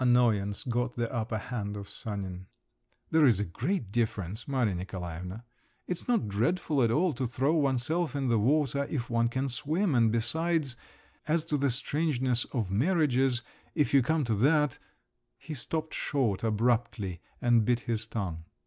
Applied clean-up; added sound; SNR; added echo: none; none; none; none.